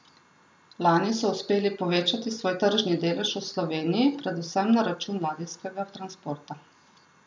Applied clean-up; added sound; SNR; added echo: none; none; none; none.